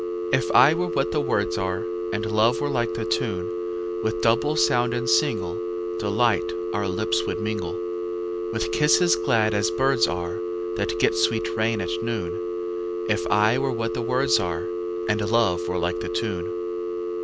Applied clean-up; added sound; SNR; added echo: none; Telephone; 2 dB; none.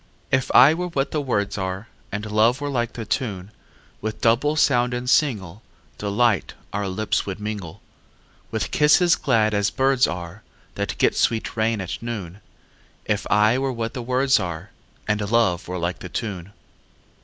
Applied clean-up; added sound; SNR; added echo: none; none; none; none.